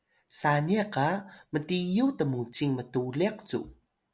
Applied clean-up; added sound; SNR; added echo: none; none; none; none.